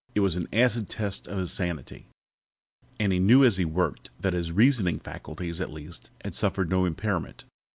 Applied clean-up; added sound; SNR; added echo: none; none; none; none.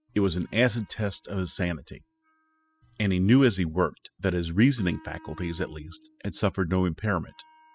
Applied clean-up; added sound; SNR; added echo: classical method spectral subtraction.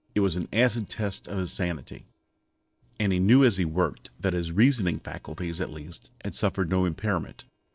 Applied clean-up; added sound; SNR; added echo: neural separator model SepFormer DNS4.